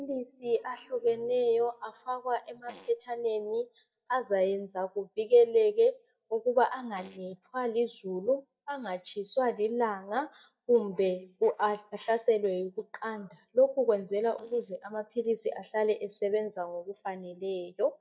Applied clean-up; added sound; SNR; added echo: neural mask model DeepFilterNet 3.